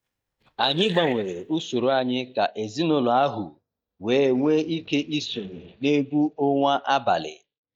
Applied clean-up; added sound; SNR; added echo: neural mask model DeepFilterNet 3.